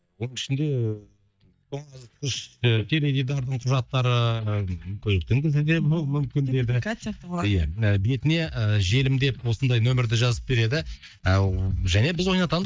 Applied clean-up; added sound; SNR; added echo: neural mask model DeepFilterNet 3.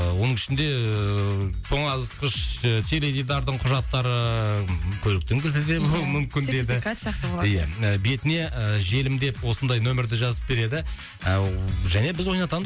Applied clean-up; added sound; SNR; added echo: none; none; none; none.